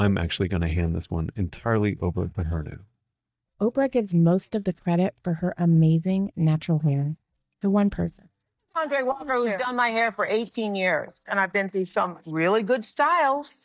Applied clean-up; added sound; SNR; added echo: neural mask model DeepFilterNet 3.